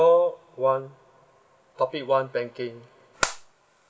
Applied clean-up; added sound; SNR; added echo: none; none; none; none.